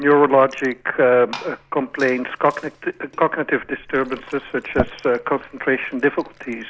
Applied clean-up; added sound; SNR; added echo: none; Fill (with liquid) / Glass; 16 dB; none.